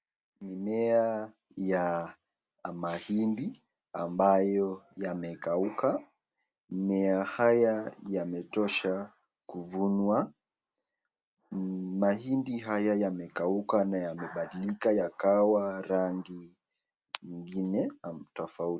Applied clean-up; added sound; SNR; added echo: none; none; none; none.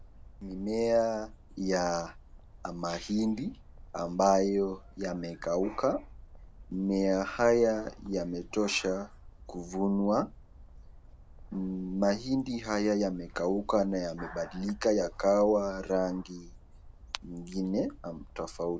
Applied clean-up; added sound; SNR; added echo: none; Bird; 19 dB; none.